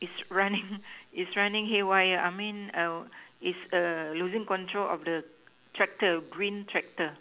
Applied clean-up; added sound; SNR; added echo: none; none; none; none.